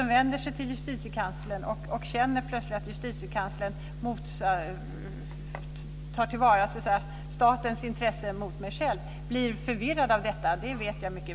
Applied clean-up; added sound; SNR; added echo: none; none; none; none.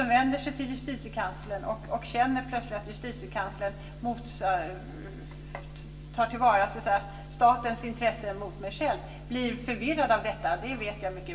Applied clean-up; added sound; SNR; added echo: none; none; none; reverberation time 0.7 s.